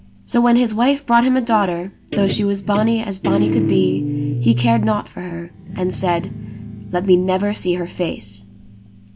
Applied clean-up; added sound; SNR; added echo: none; Guitar; 6 dB; none.